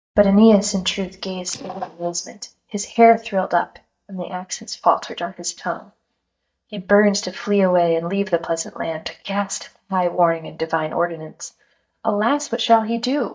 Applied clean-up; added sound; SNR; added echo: neural mask model DeepFilterNet 3.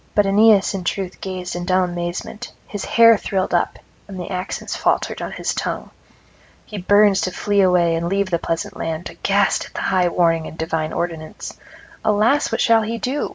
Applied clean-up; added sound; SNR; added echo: none; none; none; none.